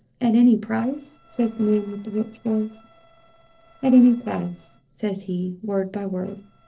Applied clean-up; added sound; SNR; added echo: neural separator model SepFormer DNS4.